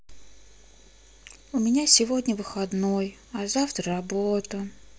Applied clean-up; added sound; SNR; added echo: none; none; none; none.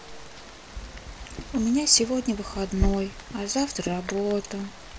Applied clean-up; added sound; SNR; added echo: none; Rain; 7 dB; none.